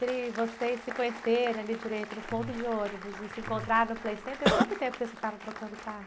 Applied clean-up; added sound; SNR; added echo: none; Applause + Buzz; 12 dB; none.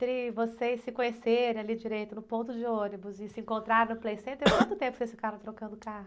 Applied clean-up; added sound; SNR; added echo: none; none; none; none.